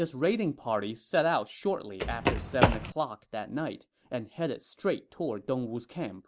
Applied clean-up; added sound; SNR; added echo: none; Run; -4 dB; none.